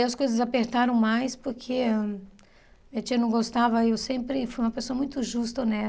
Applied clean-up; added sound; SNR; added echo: none; none; none; none.